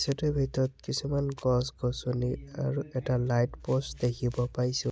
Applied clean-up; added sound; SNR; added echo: none; none; none; none.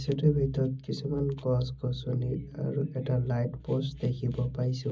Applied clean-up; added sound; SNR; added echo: none; none; none; reverberation time 0.4 s.